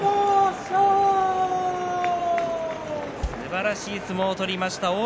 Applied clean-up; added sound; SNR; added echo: none; Bass drum; 14 dB; none.